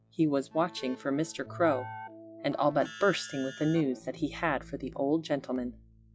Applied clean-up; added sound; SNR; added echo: classical method log-MMSE.